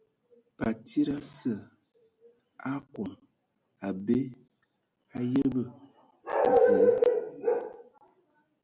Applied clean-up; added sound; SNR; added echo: none; none; none; none.